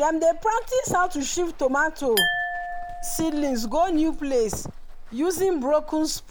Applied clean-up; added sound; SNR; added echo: none; Glass + Walk, footsteps; 7 dB; none.